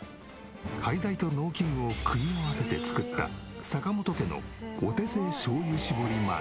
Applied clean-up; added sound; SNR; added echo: none; none; none; none.